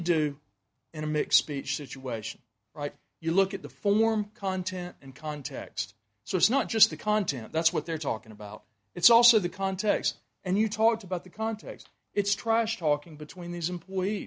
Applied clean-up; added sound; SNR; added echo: none; none; none; none.